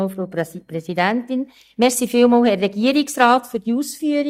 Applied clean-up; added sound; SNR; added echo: neural mask model DeepFilterNet 3.